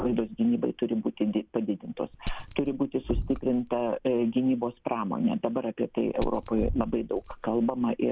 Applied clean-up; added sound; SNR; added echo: none; Thump, thud + Glass; 11 dB; none.